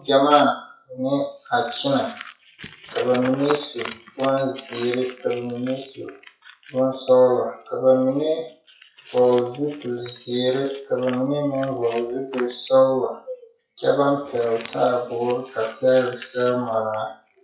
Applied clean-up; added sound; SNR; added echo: classical method WPE with log-MMSE.